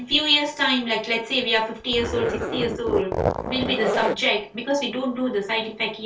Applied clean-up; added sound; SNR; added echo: none; Zipper (clothing); 3 dB; reverberation time 0.2 s.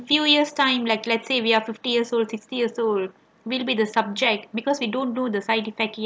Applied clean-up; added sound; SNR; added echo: none; none; none; none.